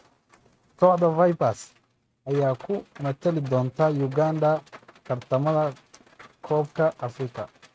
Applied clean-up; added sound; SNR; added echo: neural mask model RNNoise.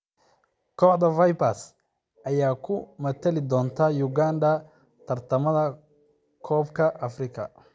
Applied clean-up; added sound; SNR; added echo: none; none; none; none.